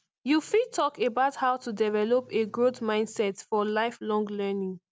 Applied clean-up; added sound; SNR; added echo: none; none; none; none.